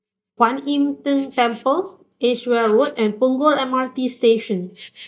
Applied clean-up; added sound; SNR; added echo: neural mask model DeepFilterNet 3.